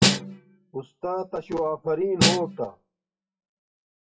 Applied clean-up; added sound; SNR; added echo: classical method WPE with log-MMSE.